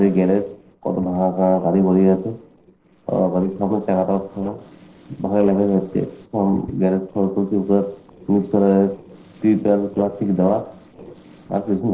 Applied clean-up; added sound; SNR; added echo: neural separator model SepFormer DNS4.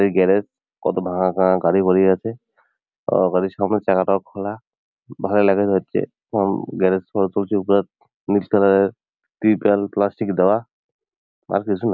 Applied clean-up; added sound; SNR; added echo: none; none; none; none.